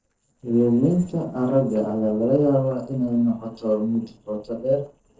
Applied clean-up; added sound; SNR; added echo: neural separator model SepFormer DNS4.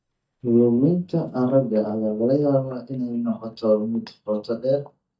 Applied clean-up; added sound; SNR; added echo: neural mask model DeepFilterNet 3.